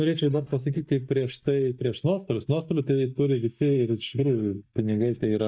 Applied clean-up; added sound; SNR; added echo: neural mask model DeepFilterNet 3.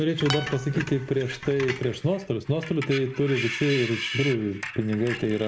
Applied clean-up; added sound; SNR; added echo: none; Acoustic guitar + Screech; 9 dB; none.